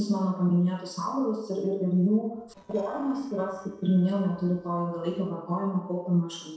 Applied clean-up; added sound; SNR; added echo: neural separator model SepFormer DNS4.